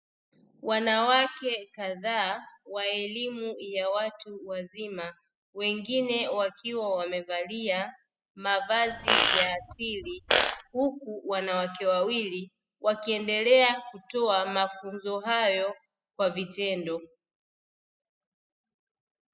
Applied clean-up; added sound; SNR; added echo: classical method spectral subtraction.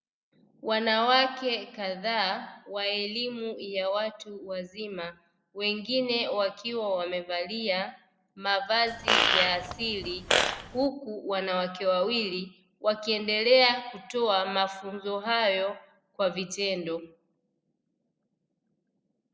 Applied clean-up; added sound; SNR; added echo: none; Fart; -2 dB; none.